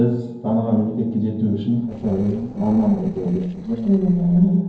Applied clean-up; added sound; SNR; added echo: neural separator model SepFormer DNS4.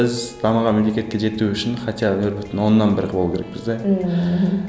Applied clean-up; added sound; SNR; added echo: none; none; none; none.